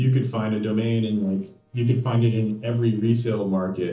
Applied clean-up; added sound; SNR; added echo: neural separator model SepFormer DNS4.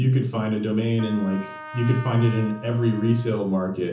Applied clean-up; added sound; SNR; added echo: none; Trumpet; 18 dB; reverberation time 0.7 s.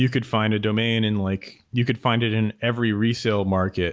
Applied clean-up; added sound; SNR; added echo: none; none; none; none.